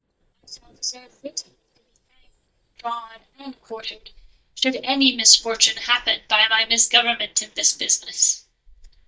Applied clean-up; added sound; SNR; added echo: neural mask model DeepFilterNet 3.